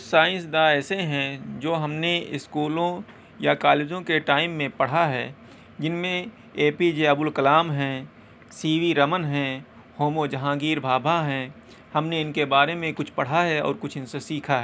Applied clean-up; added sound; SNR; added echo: none; none; none; none.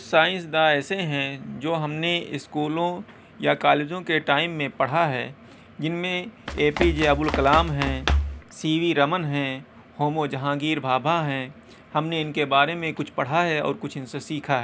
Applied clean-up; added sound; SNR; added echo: none; Run; 2 dB; none.